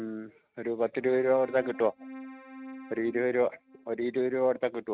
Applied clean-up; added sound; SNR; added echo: neural mask model RNNoise.